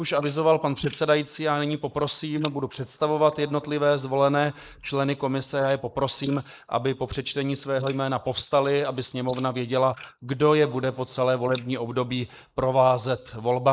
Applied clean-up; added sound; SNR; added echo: neural mask model Resemble Enhance denoiser.